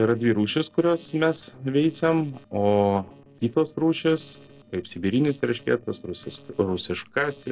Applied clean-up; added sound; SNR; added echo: neural separator model SepFormer DNS4.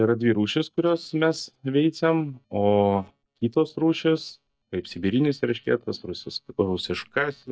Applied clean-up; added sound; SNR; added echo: neural mask model DeepFilterNet 3.